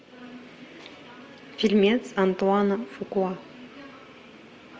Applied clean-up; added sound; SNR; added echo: none; none; none; none.